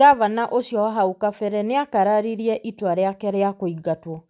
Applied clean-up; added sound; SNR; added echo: none; none; none; none.